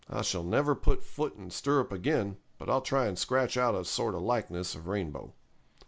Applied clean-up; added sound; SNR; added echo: none; none; none; none.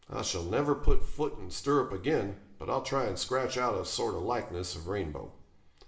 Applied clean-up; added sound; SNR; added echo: none; none; none; reverberation time 0.6 s.